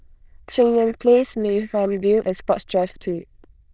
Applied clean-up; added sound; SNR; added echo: neural diffusion model UNIVERSE++.